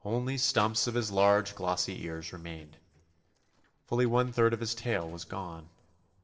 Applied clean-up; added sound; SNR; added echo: neural separator model SepFormer DNS4.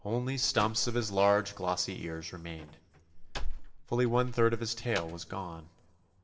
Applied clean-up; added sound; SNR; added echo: none; Slam; 7 dB; reverberation time 1.0 s.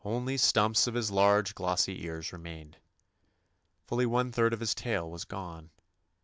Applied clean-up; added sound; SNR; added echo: none; none; none; none.